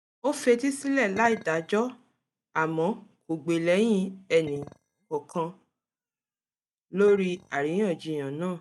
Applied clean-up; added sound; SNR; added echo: neural mask model DeepFilterNet 3.